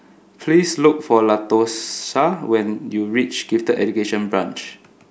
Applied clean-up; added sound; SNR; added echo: none; none; none; none.